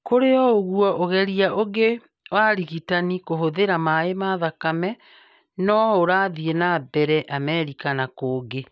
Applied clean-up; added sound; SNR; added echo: none; none; none; none.